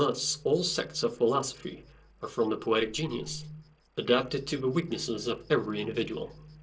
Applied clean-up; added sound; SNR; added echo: neural separator model SepFormer DNS4.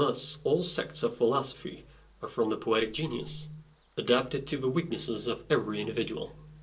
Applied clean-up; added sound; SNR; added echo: none; Cricket; 9 dB; reverberation time 0.2 s.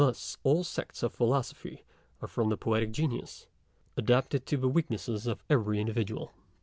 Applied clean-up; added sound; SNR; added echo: none; none; none; none.